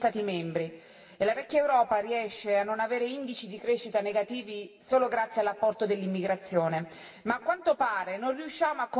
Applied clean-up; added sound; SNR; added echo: none; none; none; reverberation time 2.1 s.